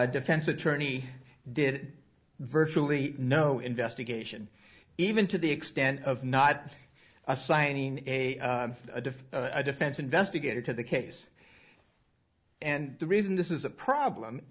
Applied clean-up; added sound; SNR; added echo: none; none; none; none.